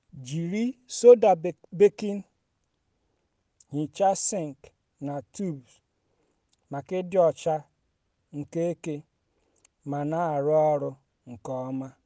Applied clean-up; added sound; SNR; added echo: none; none; none; none.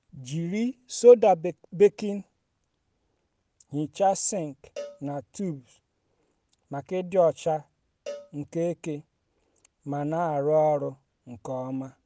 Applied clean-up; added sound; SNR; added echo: none; Cowbell; 19 dB; none.